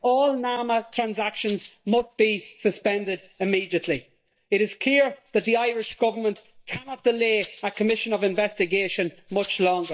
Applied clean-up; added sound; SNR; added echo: neural mask model DeepFilterNet 3.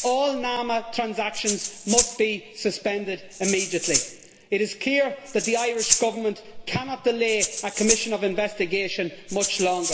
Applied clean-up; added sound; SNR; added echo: none; Rattle (instrument); 4 dB; reverberation time 1.3 s.